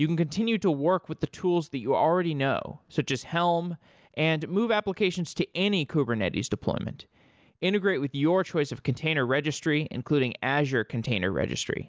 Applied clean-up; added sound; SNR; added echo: none; none; none; none.